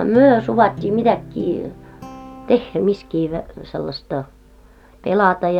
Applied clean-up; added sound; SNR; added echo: none; Guitar; 17 dB; none.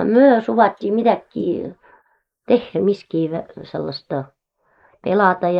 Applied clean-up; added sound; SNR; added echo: neural mask model Resemble Enhance denoiser.